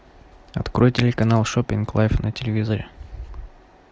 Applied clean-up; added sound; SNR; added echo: none; none; none; none.